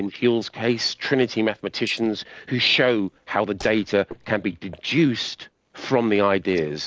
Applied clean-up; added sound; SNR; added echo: neural mask model Resemble Enhance denoiser.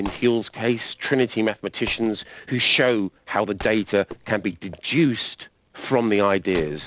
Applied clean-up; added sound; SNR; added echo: none; Wood; 20 dB; none.